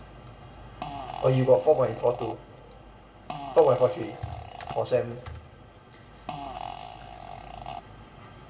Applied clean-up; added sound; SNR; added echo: none; Fart; 13 dB; reverberation time 2.5 s.